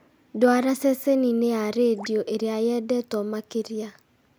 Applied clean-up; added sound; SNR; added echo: none; none; none; none.